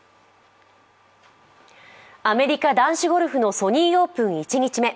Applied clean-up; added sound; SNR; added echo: none; none; none; none.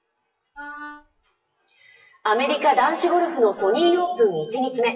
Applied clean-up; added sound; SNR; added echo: classical method WPE with log-MMSE.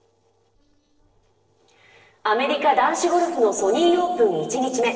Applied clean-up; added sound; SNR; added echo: neural separator model SepFormer DNS4.